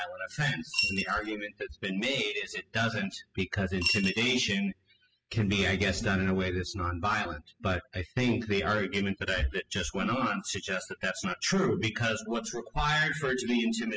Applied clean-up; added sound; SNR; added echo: classical method spectral subtraction.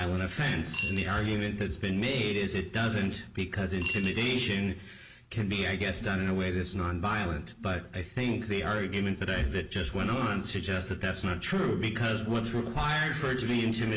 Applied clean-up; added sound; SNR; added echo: none; Coin (dropping) / Glass; 6 dB; none.